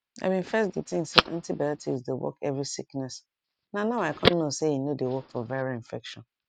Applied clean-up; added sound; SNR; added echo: neural mask model RNNoise.